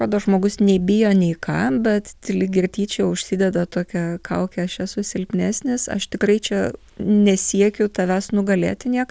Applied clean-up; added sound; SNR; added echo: none; none; none; none.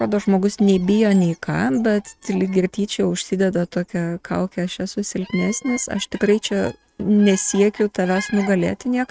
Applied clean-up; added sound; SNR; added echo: neural mask model RNNoise.